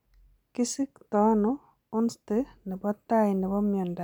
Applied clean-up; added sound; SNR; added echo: none; none; none; none.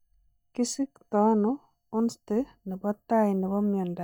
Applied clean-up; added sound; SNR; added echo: neural mask model DeepFilterNet 3.